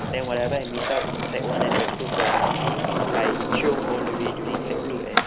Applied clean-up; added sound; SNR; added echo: none; Skateboard; -4 dB; none.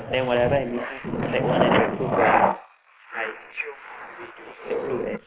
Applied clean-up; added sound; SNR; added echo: neural mask model Resemble Enhance denoiser.